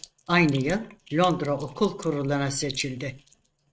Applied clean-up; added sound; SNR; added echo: neural mask model RNNoise.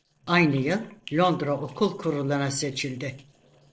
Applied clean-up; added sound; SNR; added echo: neural separator model SepFormer DNS4.